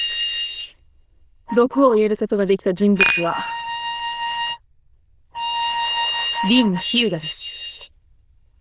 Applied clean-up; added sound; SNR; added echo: neural diffusion model UNIVERSE++.